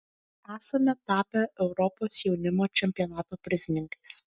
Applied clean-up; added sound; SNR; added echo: none; none; none; none.